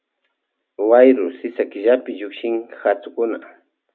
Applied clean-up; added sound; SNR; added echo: none; none; none; none.